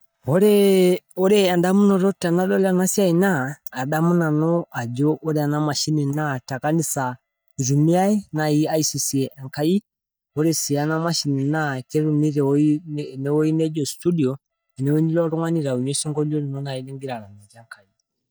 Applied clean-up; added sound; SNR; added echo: neural mask model DeepFilterNet 3.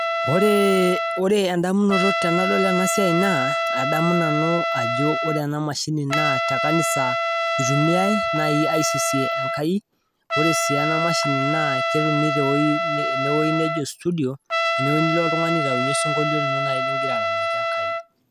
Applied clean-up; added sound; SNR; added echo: none; Trumpet; 0 dB; none.